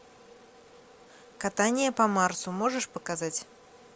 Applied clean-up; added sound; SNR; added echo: none; none; none; none.